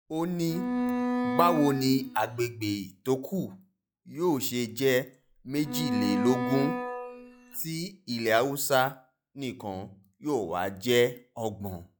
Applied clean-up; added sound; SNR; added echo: classical method log-MMSE.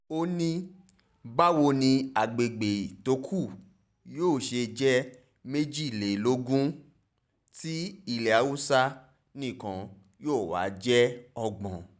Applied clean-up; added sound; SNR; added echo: none; none; none; none.